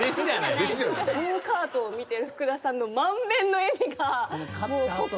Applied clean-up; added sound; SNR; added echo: none; none; none; none.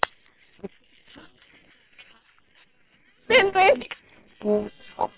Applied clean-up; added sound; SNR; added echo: neural separator model SepFormer WHAM!.